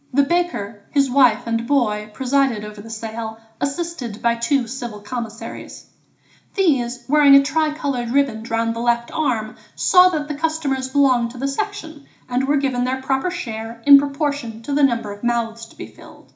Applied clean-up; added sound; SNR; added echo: none; none; none; reverberation time 0.4 s.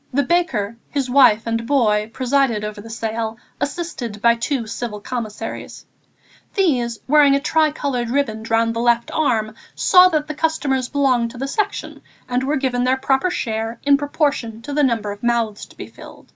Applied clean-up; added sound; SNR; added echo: none; none; none; none.